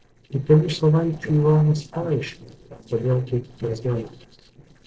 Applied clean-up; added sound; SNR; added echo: neural separator model SepFormer DNS4.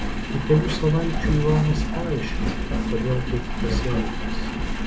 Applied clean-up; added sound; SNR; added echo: none; Engine; -1 dB; none.